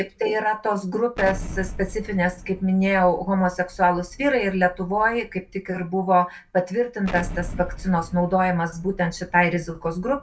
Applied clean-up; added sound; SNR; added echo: none; Explosion; 14 dB; reverberation time 0.2 s.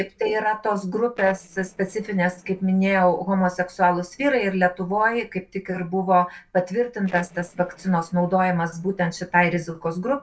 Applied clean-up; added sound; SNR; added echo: neural separator model SepFormer DNS4.